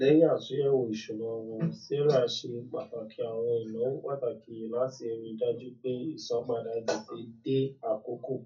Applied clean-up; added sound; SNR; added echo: none; none; none; reverberation time 0.3 s.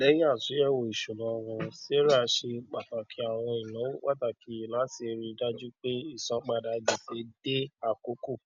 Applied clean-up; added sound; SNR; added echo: none; none; none; none.